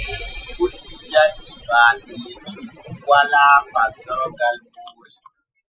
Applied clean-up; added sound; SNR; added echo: classical method Wiener filter.